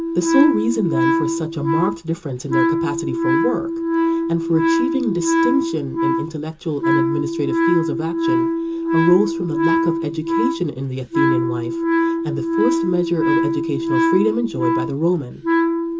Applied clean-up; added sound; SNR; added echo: none; Wind instrument, woodwind instrument; -3 dB; reverberation time 0.2 s.